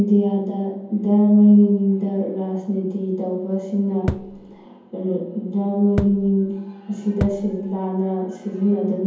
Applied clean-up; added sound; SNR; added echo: none; Thump, thud; 8 dB; reverberation time 0.7 s.